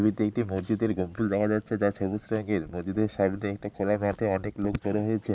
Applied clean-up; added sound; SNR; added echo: neural mask model Resemble Enhance denoiser.